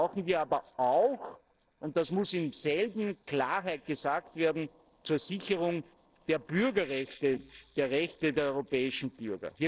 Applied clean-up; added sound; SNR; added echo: neural separator model SepFormer DNS4.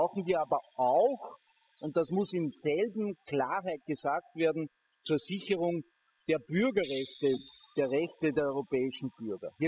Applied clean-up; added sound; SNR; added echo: classical method spectral subtraction.